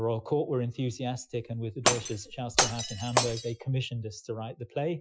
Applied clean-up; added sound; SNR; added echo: classical method Wiener filter.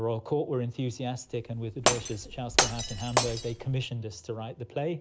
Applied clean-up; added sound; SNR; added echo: none; Glass; -2 dB; none.